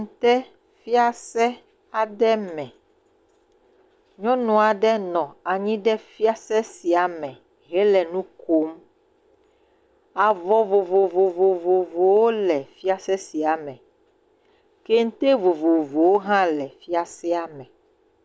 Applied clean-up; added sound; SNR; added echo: none; none; none; none.